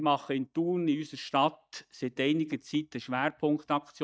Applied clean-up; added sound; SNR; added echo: neural mask model DeepFilterNet 3.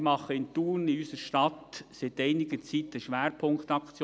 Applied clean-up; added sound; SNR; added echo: none; none; none; none.